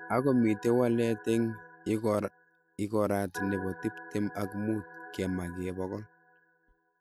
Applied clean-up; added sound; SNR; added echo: none; Organ; 16 dB; none.